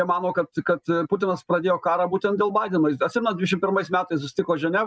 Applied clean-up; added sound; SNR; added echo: none; none; none; none.